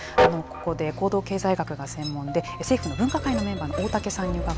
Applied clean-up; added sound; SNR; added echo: none; Train; 3 dB; none.